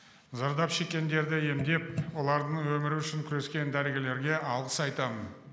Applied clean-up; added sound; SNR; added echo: none; none; none; none.